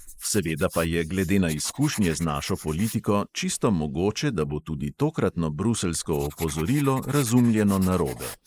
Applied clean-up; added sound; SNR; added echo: neural mask model Resemble Enhance denoiser.